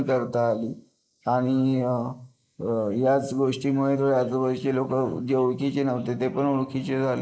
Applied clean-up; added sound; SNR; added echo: neural mask model Resemble Enhance denoiser.